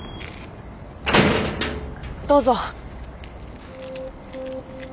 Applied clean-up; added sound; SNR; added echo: none; none; none; none.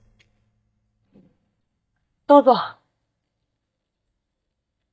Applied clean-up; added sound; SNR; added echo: neural mask model DeepFilterNet 3.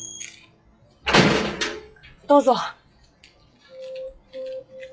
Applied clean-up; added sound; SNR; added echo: classical method WPE with log-MMSE.